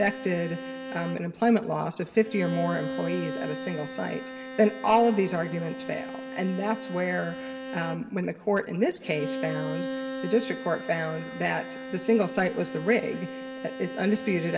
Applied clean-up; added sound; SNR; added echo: none; Bowed string instrument; 9 dB; reverberation time 1.9 s.